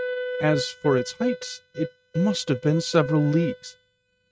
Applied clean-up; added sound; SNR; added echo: neural mask model RNNoise.